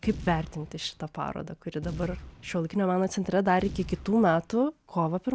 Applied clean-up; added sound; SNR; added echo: none; Boom; 15 dB; none.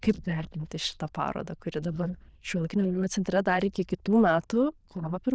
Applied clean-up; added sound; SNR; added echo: neural diffusion model UNIVERSE++.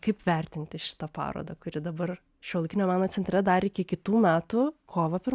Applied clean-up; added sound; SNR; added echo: none; none; none; none.